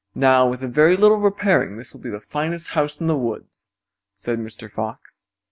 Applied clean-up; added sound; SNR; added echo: none; none; none; none.